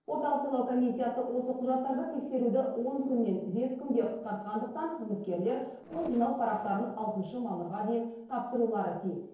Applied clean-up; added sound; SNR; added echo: neural separator model SepFormer DNS4.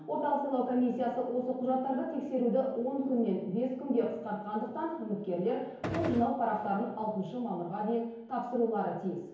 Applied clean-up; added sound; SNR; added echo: none; Gunshot, gunfire; 4 dB; reverberation time 1.0 s.